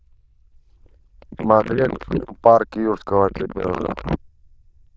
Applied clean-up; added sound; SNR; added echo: neural diffusion model UNIVERSE++.